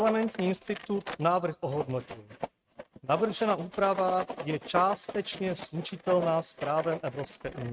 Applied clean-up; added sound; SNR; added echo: neural mask model RNNoise.